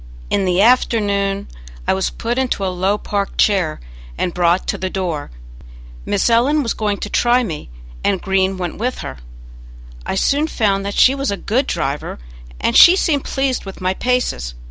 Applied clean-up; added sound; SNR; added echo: none; none; none; none.